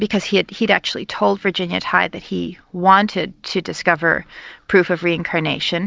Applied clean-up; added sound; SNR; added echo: none; none; none; none.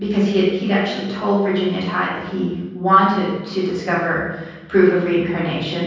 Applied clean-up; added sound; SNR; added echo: none; none; none; reverberation time 1.3 s.